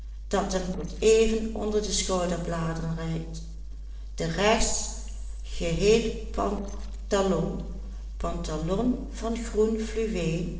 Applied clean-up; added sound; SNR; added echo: neural separator model SepFormer DNS4.